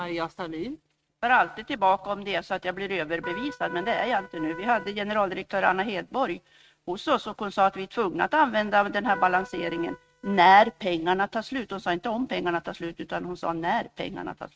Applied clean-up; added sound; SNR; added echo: neural mask model RNNoise.